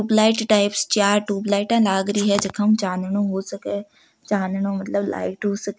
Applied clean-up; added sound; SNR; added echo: none; none; none; none.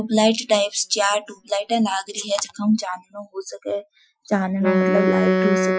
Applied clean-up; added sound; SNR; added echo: classical method Wiener filter.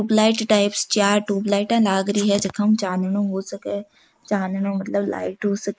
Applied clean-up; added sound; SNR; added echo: neural mask model Resemble Enhance denoiser.